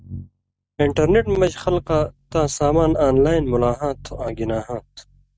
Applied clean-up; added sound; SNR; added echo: neural mask model RNNoise.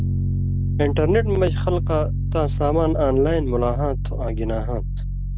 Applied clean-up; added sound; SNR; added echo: none; Piano; -1 dB; none.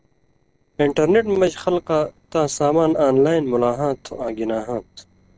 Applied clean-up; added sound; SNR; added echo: neural separator model SepFormer DNS4.